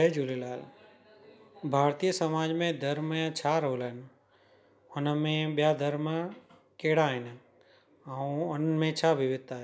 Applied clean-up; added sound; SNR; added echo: none; none; none; none.